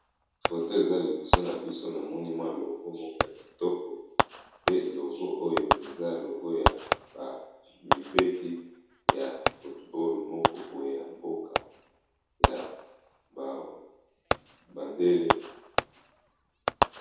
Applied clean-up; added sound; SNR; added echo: none; Fireworks; -1 dB; reverberation time 0.8 s.